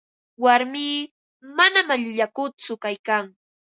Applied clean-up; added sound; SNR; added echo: none; none; none; none.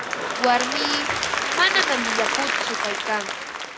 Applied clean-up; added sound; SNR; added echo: none; Applause / Crowd; -1 dB; none.